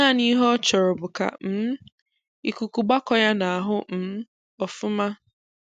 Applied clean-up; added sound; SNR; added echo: none; none; none; none.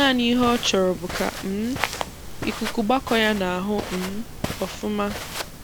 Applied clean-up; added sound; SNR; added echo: none; Walk, footsteps; 8 dB; none.